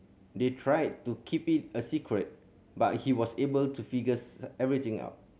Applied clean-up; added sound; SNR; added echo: none; none; none; none.